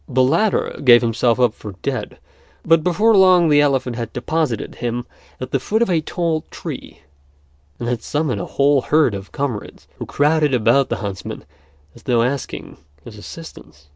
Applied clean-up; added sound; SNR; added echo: none; none; none; none.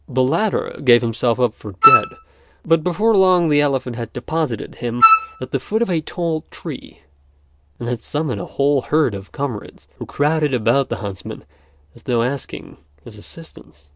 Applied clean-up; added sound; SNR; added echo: none; Wind instrument, woodwind instrument; -4 dB; none.